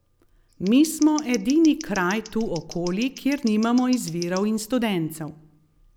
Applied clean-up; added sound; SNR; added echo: none; Scissors; 19 dB; none.